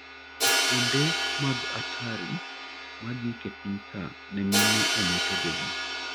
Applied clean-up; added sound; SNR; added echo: none; Crash cymbal; -4 dB; none.